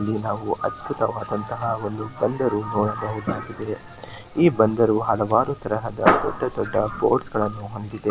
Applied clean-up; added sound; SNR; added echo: none; Thunder / Rain + Domestic sounds, home sounds; 20 dB; none.